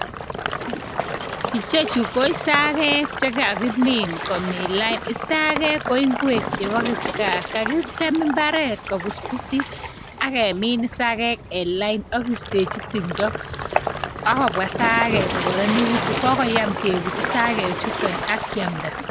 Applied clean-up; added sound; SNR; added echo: none; Sink (filling or washing) + Waves, surf; 5 dB; none.